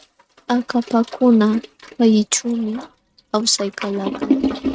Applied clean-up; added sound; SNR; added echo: neural mask model RNNoise.